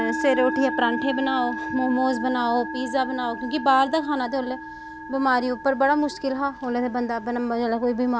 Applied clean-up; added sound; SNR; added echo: none; Musical instrument; 9 dB; none.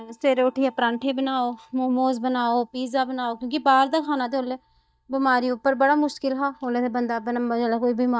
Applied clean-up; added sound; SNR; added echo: neural mask model DeepFilterNet 3.